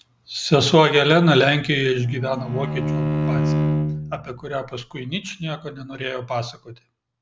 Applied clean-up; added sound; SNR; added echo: none; Bowed string instrument; 3 dB; none.